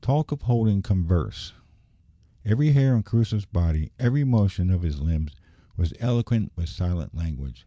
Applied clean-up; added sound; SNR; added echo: none; none; none; none.